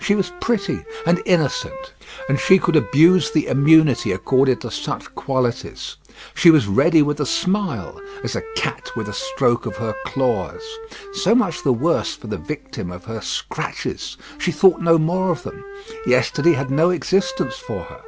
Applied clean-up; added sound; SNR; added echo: none; Wind instrument, woodwind instrument; 16 dB; none.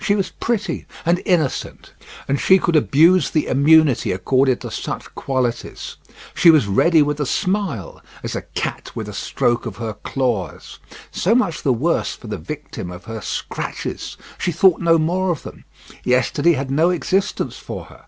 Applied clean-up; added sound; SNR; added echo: none; none; none; none.